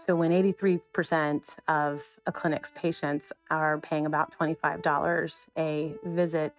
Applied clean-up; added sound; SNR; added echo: neural mask model RNNoise.